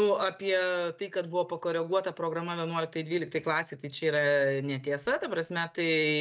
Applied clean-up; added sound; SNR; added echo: none; none; none; none.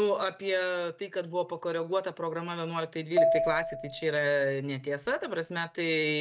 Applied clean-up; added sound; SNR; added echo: none; Marimba, xylophone; 1 dB; none.